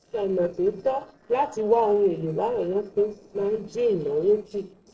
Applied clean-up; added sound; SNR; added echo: neural separator model SepFormer DNS4.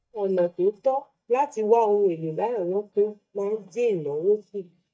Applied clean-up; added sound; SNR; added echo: neural mask model DeepFilterNet 3.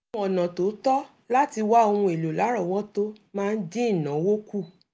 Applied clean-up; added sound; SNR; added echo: none; none; none; none.